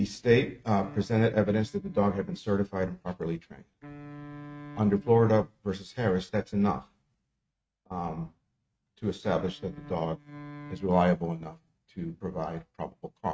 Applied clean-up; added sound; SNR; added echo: neural mask model RNNoise.